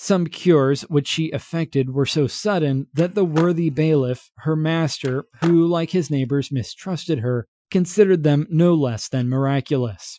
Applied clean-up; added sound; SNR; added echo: classical method Wiener filter.